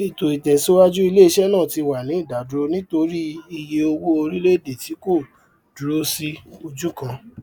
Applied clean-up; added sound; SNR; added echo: none; none; none; none.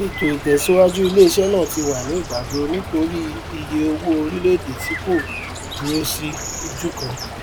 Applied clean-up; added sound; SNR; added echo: none; Bird + Stream / Trickle, dribble; 9 dB; none.